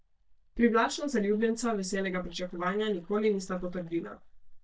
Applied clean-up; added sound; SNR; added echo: neural mask model DeepFilterNet 3.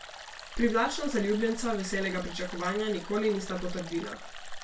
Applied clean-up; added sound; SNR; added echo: none; Stream; 14 dB; reverberation time 0.2 s.